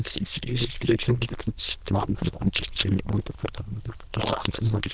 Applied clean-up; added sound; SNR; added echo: neural diffusion model UNIVERSE++.